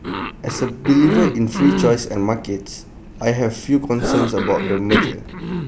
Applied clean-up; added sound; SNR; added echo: none; Cough; 4 dB; none.